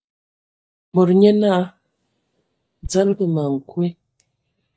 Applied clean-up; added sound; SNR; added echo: neural mask model DeepFilterNet 3.